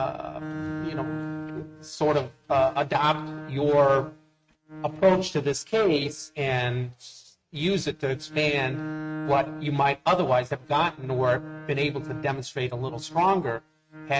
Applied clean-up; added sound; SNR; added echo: neural mask model RNNoise.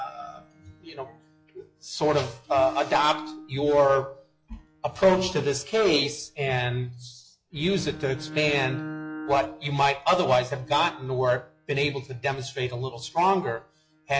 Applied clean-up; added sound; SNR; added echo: classical method log-MMSE.